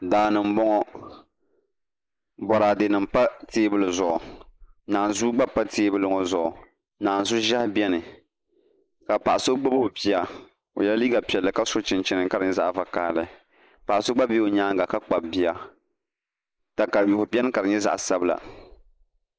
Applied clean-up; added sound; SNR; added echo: neural mask model Resemble Enhance denoiser.